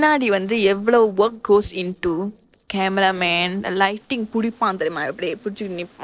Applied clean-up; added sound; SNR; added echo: neural separator model SepFormer DNS4.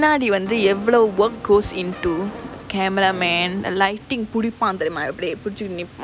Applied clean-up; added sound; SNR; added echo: none; Brass instrument; 16 dB; none.